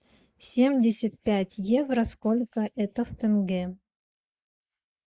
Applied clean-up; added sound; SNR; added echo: neural mask model Resemble Enhance denoiser.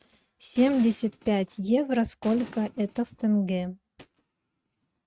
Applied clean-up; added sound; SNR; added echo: neural mask model RNNoise.